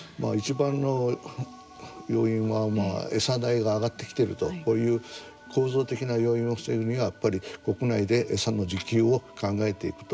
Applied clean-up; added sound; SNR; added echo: none; none; none; none.